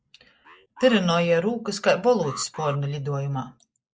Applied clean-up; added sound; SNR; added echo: neural mask model Resemble Enhance denoiser.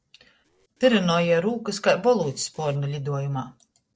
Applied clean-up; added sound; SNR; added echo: neural separator model SepFormer DNS4.